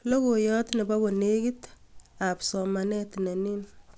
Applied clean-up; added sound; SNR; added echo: none; none; none; none.